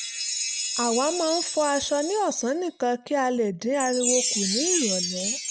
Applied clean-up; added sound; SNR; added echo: none; Chime; 3 dB; none.